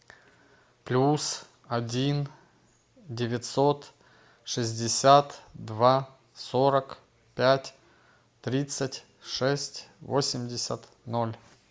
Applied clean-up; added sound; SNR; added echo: none; none; none; none.